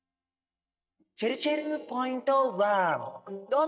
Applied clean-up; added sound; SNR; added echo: neural mask model DeepFilterNet 3.